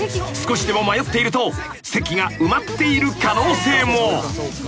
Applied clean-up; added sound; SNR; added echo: none; none; none; none.